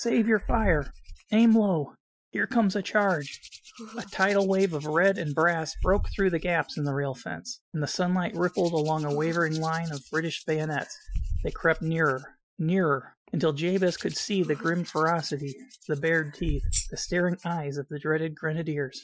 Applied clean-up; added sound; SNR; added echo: classical method Wiener filter.